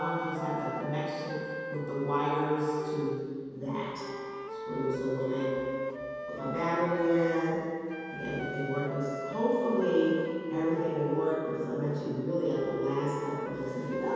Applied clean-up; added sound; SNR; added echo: none; Wind instrument, woodwind instrument; 8 dB; reverberation time 2.1 s.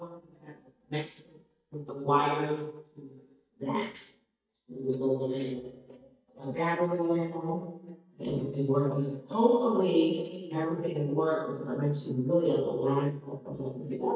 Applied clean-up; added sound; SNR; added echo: neural mask model DeepFilterNet 3.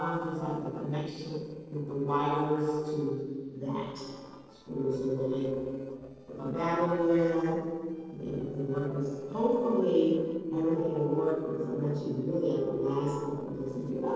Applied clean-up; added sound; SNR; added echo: neural separator model SepFormer DNS4.